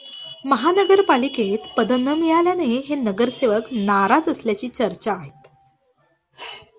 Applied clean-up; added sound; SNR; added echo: none; none; none; none.